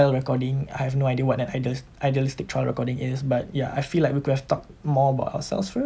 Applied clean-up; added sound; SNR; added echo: none; none; none; none.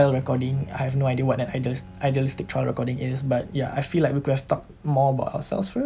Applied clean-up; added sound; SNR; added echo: none; Bowed string instrument; 20 dB; none.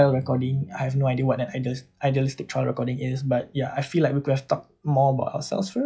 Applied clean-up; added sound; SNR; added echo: classical method log-MMSE.